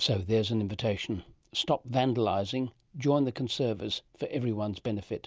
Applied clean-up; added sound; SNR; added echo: none; none; none; none.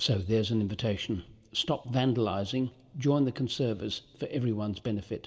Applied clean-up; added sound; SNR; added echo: none; none; none; reverberation time 0.7 s.